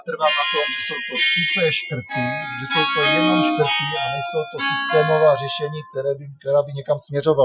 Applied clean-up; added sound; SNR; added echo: classical method Wiener filter.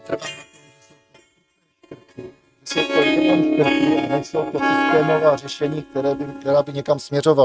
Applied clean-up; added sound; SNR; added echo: neural mask model RNNoise.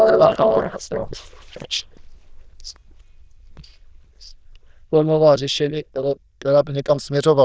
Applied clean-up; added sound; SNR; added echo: neural diffusion model UNIVERSE++.